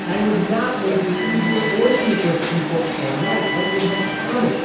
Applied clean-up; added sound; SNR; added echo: none; Alarm; 2 dB; reverberation time 0.9 s.